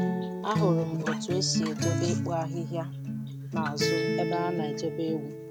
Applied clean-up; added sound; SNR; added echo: none; Acoustic guitar; -2 dB; none.